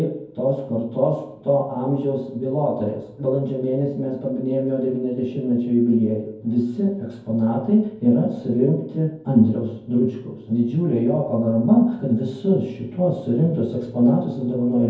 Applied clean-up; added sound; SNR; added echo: none; none; none; reverberation time 0.6 s.